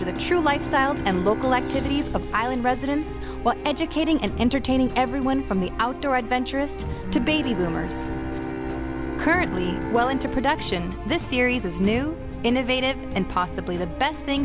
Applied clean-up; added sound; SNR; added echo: none; Bowed string instrument; 11 dB; none.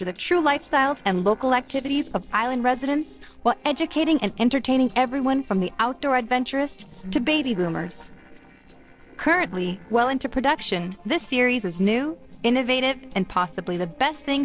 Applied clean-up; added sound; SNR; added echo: neural separator model SepFormer DNS4.